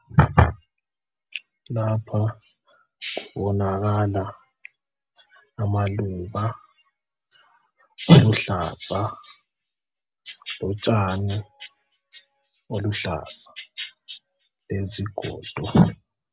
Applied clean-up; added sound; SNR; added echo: none; none; none; none.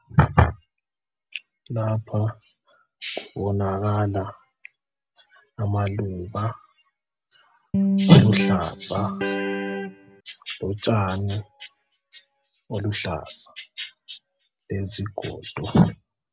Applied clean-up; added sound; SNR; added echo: none; Electric guitar; -1 dB; none.